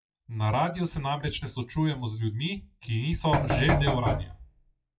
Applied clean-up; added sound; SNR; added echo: classical method WPE with log-MMSE.